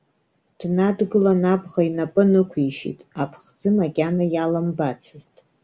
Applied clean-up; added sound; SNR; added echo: none; none; none; none.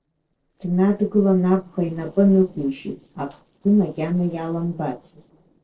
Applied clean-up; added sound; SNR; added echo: neural separator model SepFormer DNS4.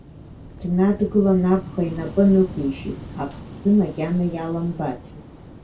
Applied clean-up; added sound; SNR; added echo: none; Waves, surf / Wind; 15 dB; reverberation time 0.2 s.